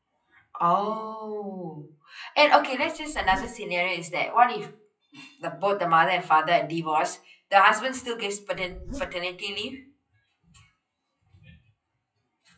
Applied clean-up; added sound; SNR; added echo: classical method WPE with log-MMSE.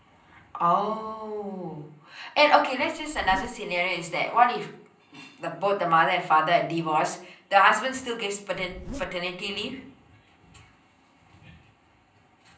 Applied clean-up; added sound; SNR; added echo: none; Zipper (clothing); 16 dB; reverberation time 0.6 s.